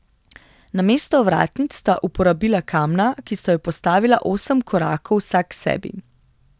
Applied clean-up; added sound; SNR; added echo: none; none; none; none.